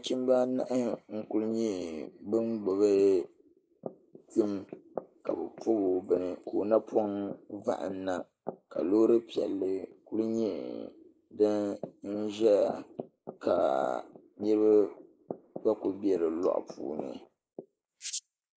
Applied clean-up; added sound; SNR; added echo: neural mask model Resemble Enhance denoiser.